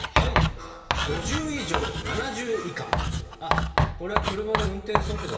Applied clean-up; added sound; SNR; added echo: none; Writing; -5 dB; reverberation time 2.5 s.